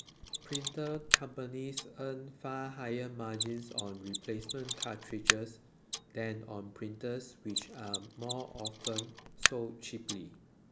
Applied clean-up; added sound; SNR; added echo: none; Mechanisms; -2 dB; none.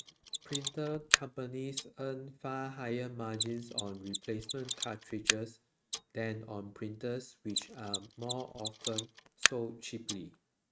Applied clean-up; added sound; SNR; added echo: neural mask model RNNoise.